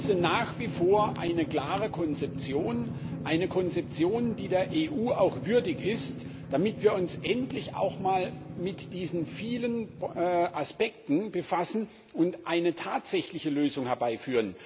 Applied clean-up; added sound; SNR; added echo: none; Drum; 10 dB; none.